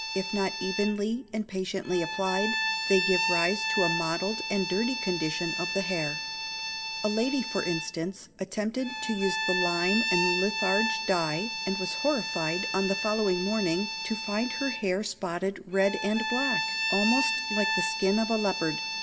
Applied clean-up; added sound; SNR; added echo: none; Bowed string instrument; 2 dB; reverberation time 0.5 s.